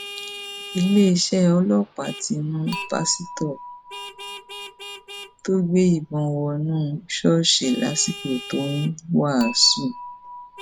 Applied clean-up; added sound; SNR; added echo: none; Dishes, pots, and pans / Chink, clink + Vehicle horn, car horn, honking; 15 dB; none.